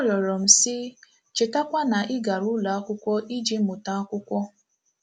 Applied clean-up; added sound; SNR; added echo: none; none; none; none.